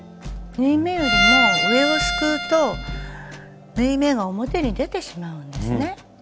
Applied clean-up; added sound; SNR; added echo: none; Bowed string instrument; -1 dB; none.